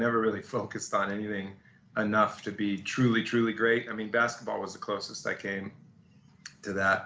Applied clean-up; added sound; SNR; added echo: none; none; none; none.